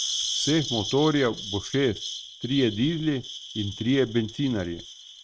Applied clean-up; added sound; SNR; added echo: neural mask model RNNoise.